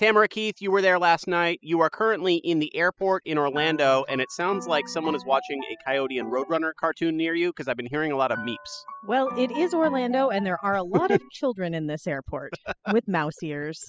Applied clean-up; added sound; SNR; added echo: classical method spectral subtraction.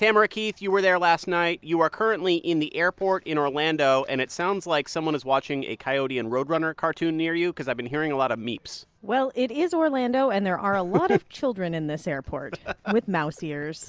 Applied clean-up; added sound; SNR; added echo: none; none; none; none.